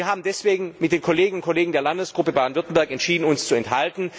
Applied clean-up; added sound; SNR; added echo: none; none; none; none.